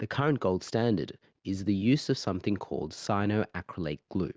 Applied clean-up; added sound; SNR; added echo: none; none; none; none.